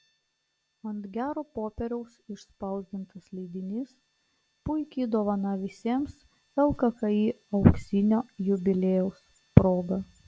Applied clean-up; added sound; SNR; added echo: none; none; none; none.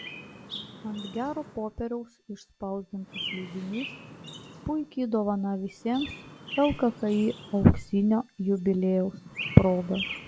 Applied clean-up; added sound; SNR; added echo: none; Chirp, tweet; 14 dB; none.